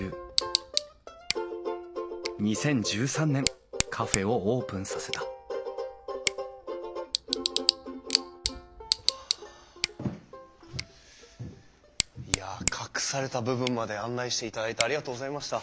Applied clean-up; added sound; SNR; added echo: none; Tick / Bicycle; 2 dB; none.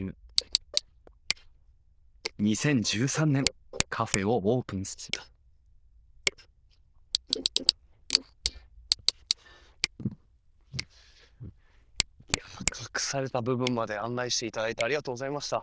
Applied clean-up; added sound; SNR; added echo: neural diffusion model UNIVERSE++.